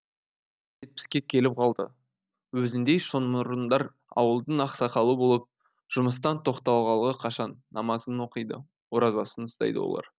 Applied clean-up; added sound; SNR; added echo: none; none; none; none.